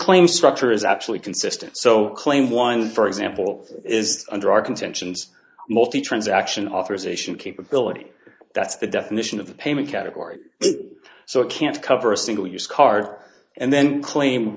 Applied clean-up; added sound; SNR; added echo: neural mask model Resemble Enhance denoiser.